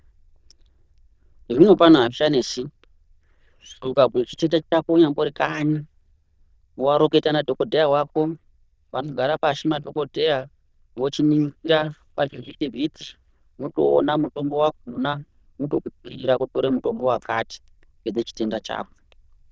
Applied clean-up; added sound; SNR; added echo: neural diffusion model UNIVERSE++.